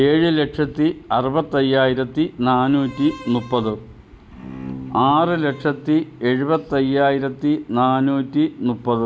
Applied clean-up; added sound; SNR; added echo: none; Bowed string instrument; 17 dB; none.